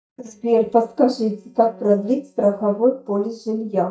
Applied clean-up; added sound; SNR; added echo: neural mask model DeepFilterNet 3.